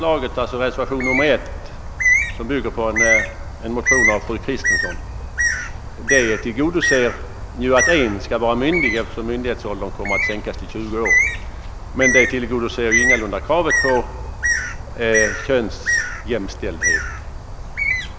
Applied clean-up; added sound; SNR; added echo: none; Bird; 0 dB; none.